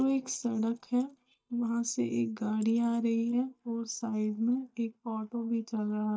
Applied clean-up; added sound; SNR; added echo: neural mask model DeepFilterNet 3.